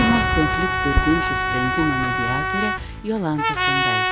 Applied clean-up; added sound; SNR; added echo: none; Fireworks + Trumpet; -3 dB; none.